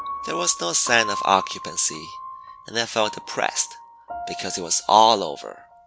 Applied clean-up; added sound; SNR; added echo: none; Piano; 11 dB; none.